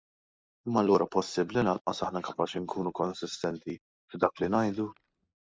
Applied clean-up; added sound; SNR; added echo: neural mask model Resemble Enhance denoiser.